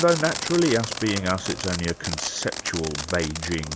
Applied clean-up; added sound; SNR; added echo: none; Fireworks; 7 dB; none.